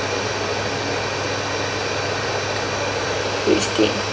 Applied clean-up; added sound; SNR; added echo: none; Wind instrument, woodwind instrument; 19 dB; none.